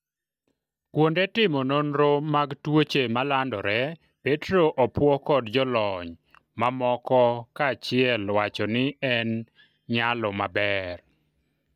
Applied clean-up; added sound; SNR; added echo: neural mask model DeepFilterNet 3.